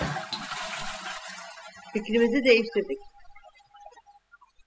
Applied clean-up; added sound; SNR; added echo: classical method spectral subtraction.